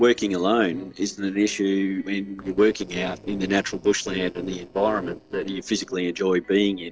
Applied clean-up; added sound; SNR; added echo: neural separator model SepFormer DNS4.